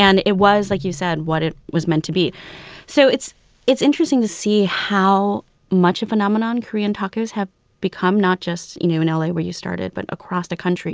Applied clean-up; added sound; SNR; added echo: none; none; none; none.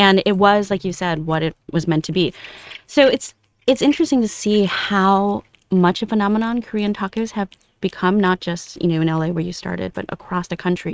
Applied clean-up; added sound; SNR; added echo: neural mask model RNNoise.